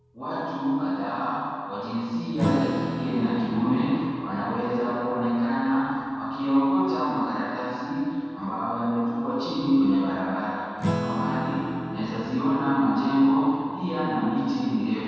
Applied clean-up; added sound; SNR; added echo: none; Acoustic guitar / Strum; 11 dB; reverberation time 2.1 s.